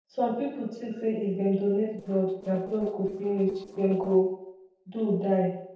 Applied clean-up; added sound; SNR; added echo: neural separator model SepFormer DNS4.